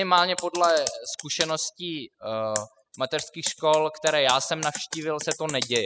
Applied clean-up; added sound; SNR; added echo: classical method spectral subtraction.